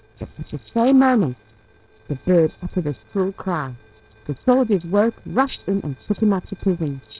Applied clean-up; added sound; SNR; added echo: neural separator model SepFormer DNS4.